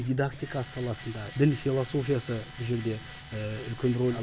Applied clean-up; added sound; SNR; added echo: none; Tools; 17 dB; none.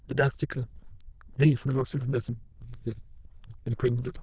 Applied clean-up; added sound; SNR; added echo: neural diffusion model UNIVERSE++.